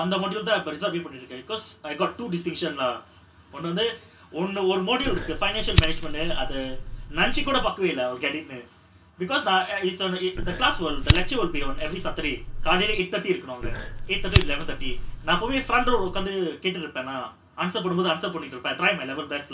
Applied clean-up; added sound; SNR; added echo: none; Fire; -1 dB; reverberation time 0.2 s.